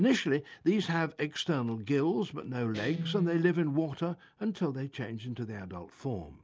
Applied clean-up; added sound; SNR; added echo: none; Guitar; 12 dB; none.